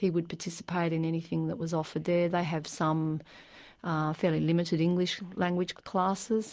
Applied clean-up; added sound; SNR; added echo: none; none; none; none.